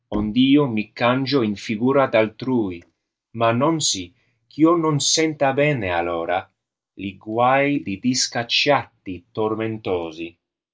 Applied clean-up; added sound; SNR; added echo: neural mask model Resemble Enhance denoiser.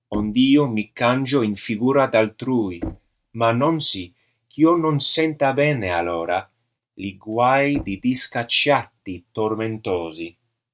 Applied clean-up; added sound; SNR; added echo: neural mask model RNNoise.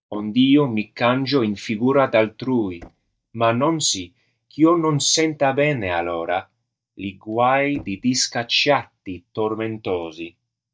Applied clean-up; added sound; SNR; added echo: neural mask model DeepFilterNet 3.